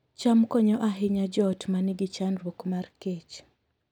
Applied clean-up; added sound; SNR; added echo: none; none; none; none.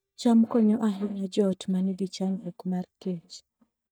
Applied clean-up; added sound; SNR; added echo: neural mask model DeepFilterNet 3.